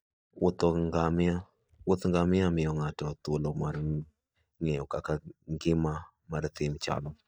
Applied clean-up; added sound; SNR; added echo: neural mask model DeepFilterNet 3.